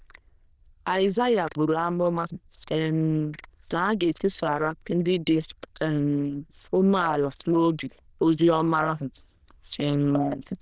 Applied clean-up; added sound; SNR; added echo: neural diffusion model UNIVERSE++.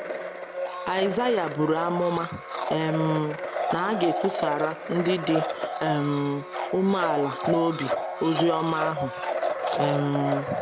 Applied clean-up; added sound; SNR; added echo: none; Domestic sounds, home sounds; 3 dB; none.